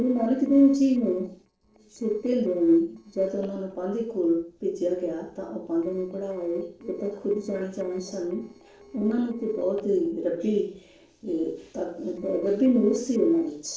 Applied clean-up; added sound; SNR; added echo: neural separator model SepFormer DNS4.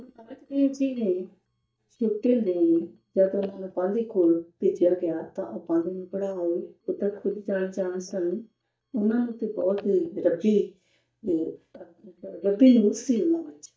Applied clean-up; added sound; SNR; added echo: neural mask model DeepFilterNet 3.